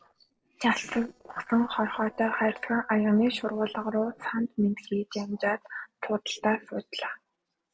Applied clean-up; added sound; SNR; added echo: neural separator model SepFormer DNS4.